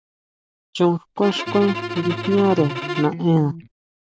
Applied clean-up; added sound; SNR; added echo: none; Electric guitar + Bowed string instrument; 7 dB; none.